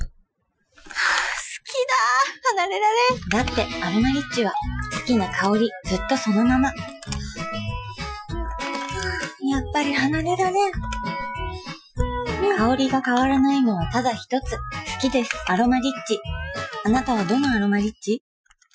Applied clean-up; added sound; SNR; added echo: classical method Wiener filter.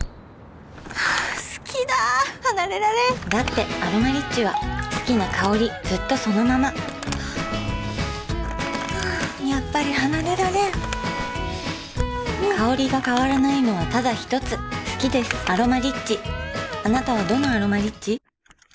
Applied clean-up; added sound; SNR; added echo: none; Crumpling, crinkling; 15 dB; none.